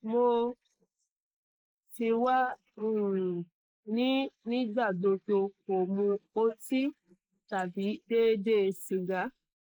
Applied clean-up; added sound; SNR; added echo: neural mask model Resemble Enhance denoiser.